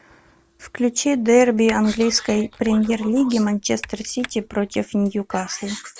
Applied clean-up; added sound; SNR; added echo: none; Typing; 20 dB; none.